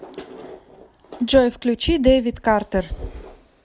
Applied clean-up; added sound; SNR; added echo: none; none; none; none.